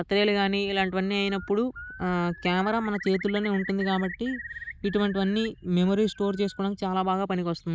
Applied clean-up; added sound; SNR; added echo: none; Bird; 16 dB; none.